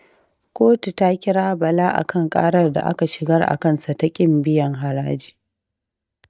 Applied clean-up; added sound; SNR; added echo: neural mask model DeepFilterNet 3.